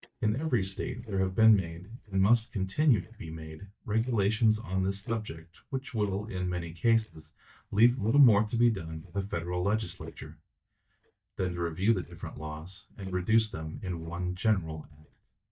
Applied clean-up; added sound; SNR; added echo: neural mask model DeepFilterNet 3.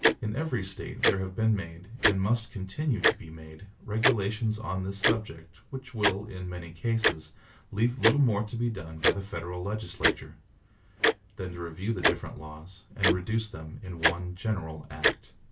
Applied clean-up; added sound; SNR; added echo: none; Tick-tock; 1 dB; reverberation time 0.2 s.